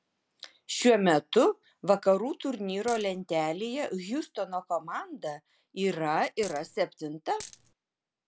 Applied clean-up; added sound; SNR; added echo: none; Coin (dropping); 16 dB; none.